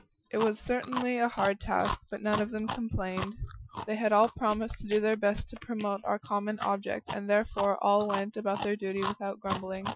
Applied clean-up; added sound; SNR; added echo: classical method Wiener filter.